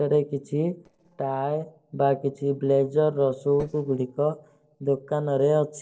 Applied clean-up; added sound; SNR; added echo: neural separator model SepFormer DNS4.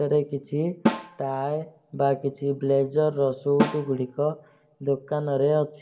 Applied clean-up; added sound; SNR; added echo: none; Snare drum; 6 dB; reverberation time 0.4 s.